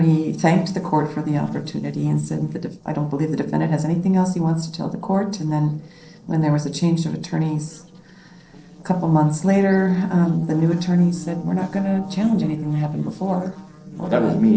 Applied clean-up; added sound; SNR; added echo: neural separator model SepFormer DNS4.